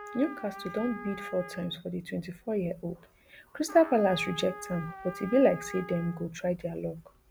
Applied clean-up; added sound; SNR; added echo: none; Trumpet; 15 dB; none.